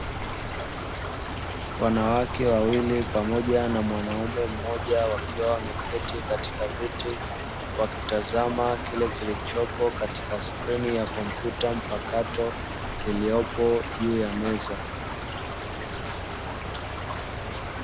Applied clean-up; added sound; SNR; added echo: none; Stream / Trickle, dribble; 4 dB; none.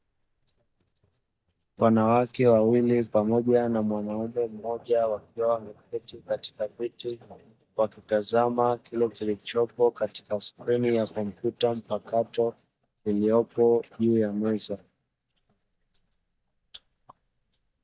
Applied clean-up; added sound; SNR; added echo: neural mask model DeepFilterNet 3.